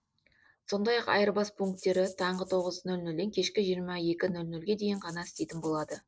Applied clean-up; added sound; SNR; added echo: neural separator model SepFormer DNS4.